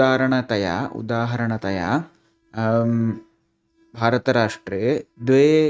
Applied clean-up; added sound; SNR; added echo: neural mask model RNNoise.